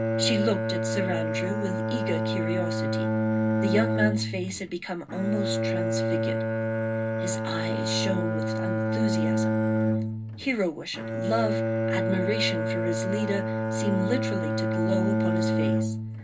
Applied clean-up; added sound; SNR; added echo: none; Bowed string instrument; -5 dB; reverberation time 0.2 s.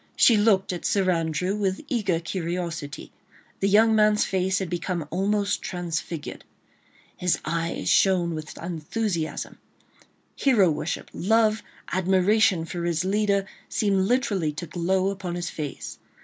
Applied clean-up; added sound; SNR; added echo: none; none; none; none.